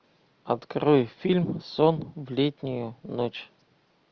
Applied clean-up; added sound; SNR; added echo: none; none; none; none.